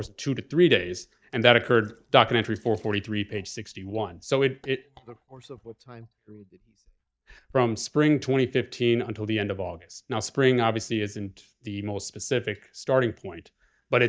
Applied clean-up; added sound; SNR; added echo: neural mask model DeepFilterNet 3.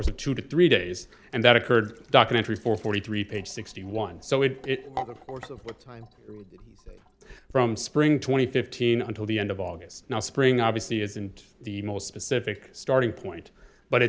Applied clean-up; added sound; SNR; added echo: none; Sink (filling or washing); 17 dB; none.